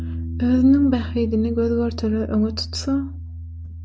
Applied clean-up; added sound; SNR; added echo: none; Piano; 8 dB; none.